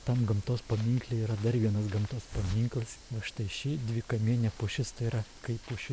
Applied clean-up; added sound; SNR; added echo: none; Water tap, faucet + Hiss; 18 dB; none.